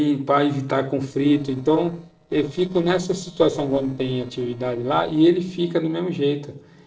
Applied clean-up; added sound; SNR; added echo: neural separator model SepFormer DNS4.